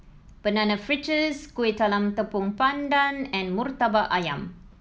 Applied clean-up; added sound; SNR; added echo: none; none; none; none.